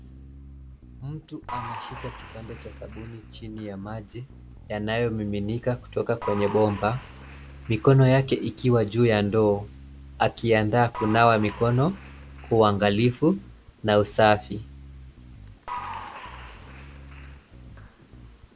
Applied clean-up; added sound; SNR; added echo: none; Applause / Crowd + Bass guitar; 16 dB; none.